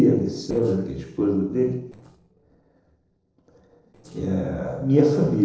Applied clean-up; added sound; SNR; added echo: neural separator model SepFormer DNS4.